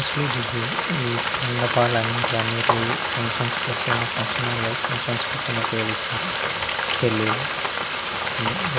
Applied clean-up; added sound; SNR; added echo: none; Frying (food); -4 dB; none.